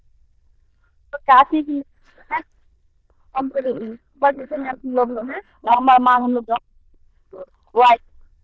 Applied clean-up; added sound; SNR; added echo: neural diffusion model UNIVERSE++.